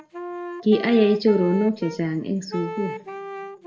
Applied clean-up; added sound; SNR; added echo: none; Wind instrument, woodwind instrument; 11 dB; reverberation time 1.0 s.